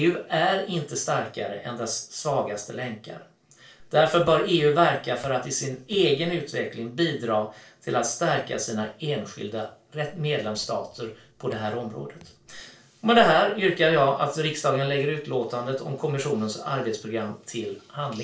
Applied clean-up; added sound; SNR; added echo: neural separator model SepFormer DNS4.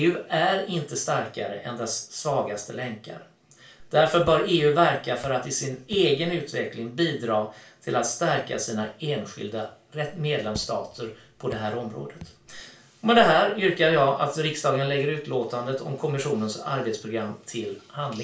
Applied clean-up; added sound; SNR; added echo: none; Raindrop / Drip; 20 dB; reverberation time 0.3 s.